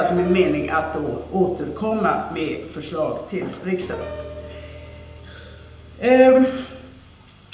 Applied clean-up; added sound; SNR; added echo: none; Piano; 16 dB; reverberation time 0.9 s.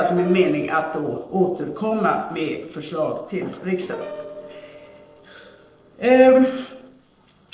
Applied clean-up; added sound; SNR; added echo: neural separator model SepFormer DNS4.